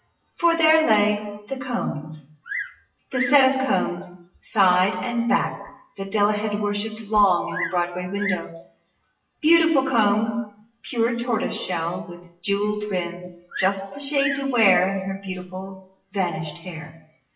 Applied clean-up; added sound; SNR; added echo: classical method WPE with log-MMSE.